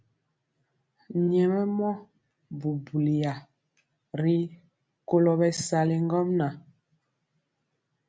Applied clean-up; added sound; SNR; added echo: none; none; none; none.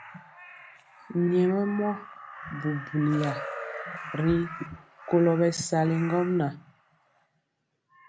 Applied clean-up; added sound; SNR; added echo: none; Crow; 13 dB; none.